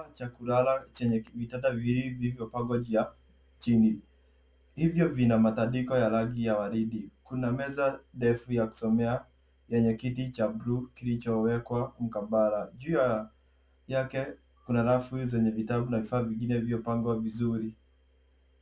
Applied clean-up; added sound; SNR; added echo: none; none; none; none.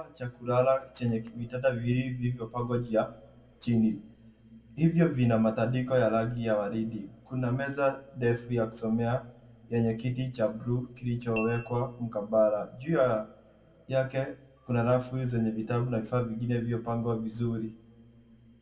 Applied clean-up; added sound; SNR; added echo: none; Tap / Glass; 16 dB; reverberation time 1.9 s.